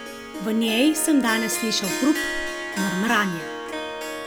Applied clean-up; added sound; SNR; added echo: none; Harp; 6 dB; none.